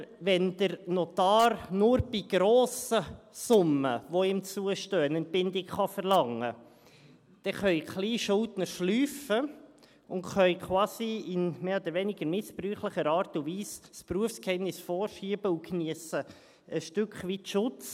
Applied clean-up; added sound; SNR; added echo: none; none; none; none.